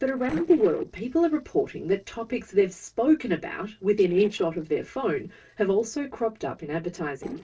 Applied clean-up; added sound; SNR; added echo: neural separator model SepFormer DNS4.